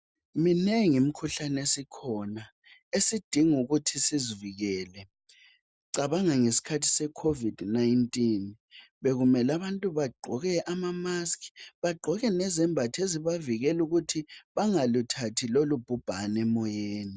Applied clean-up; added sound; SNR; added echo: none; none; none; none.